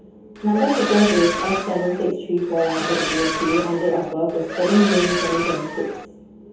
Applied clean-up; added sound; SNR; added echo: none; Accelerating, revving, vroom; 6 dB; reverberation time 0.7 s.